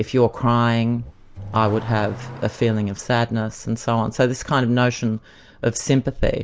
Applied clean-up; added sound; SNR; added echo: none; Accelerating, revving, vroom / Car; 19 dB; none.